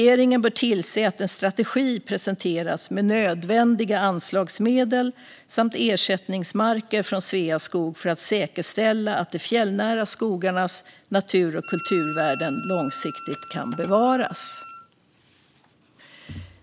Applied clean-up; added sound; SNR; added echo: none; Wind instrument, woodwind instrument; 13 dB; none.